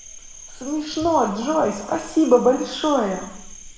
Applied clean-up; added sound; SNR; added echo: none; Cricket; 19 dB; reverberation time 0.9 s.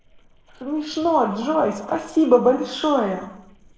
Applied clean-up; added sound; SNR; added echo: neural separator model SepFormer DNS4.